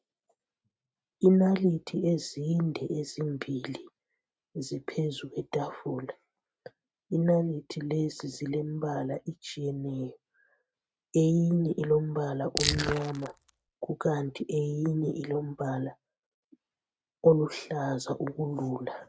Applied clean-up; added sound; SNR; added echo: neural mask model RNNoise.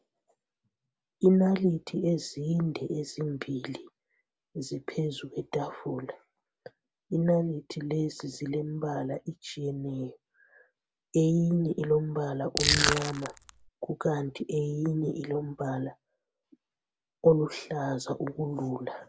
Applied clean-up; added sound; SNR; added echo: none; Crushing; -2 dB; none.